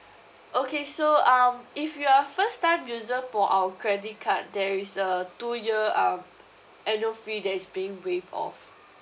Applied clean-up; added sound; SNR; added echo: none; none; none; none.